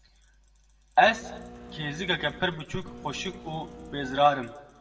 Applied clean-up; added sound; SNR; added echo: none; Printer; 15 dB; reverberation time 1.4 s.